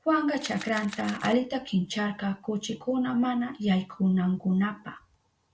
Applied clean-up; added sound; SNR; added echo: none; Camera; 16 dB; none.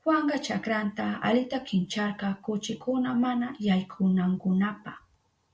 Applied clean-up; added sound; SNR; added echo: none; none; none; none.